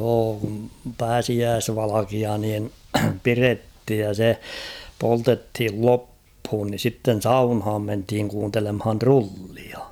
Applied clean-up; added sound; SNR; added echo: none; none; none; none.